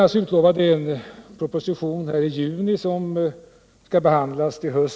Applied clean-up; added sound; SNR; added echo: none; none; none; none.